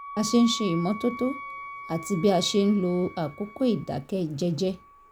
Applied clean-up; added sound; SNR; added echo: none; Wind instrument, woodwind instrument; 14 dB; none.